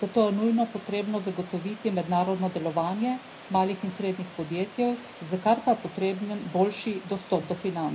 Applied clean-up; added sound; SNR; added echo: none; Water; 18 dB; reverberation time 0.4 s.